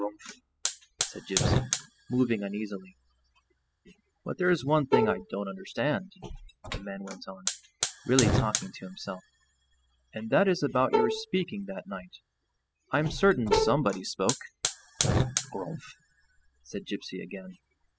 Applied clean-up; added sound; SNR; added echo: classical method spectral subtraction.